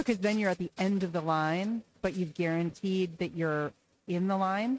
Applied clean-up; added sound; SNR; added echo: neural mask model RNNoise.